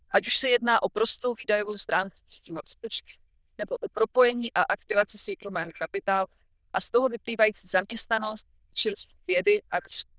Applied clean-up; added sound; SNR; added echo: neural diffusion model UNIVERSE++.